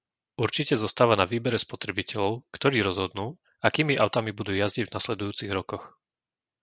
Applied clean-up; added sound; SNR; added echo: none; none; none; none.